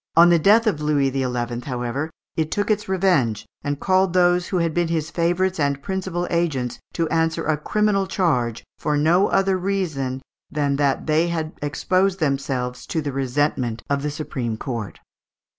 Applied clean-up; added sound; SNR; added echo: none; none; none; none.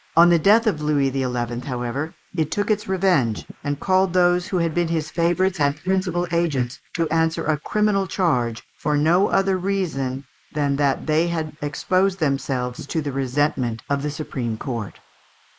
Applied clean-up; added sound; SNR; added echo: neural mask model Resemble Enhance denoiser.